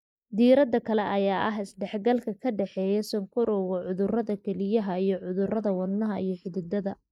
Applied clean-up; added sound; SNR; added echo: neural mask model Resemble Enhance denoiser.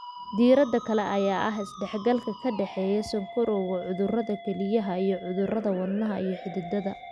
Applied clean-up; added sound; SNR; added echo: none; Musical instrument; 14 dB; none.